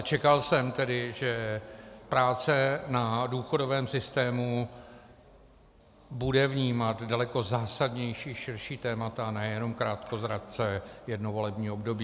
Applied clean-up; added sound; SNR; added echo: none; none; none; none.